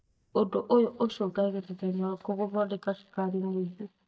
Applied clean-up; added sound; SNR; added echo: neural mask model DeepFilterNet 3.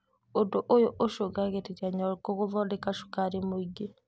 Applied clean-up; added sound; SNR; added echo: none; none; none; none.